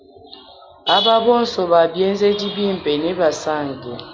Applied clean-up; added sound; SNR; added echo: none; none; none; none.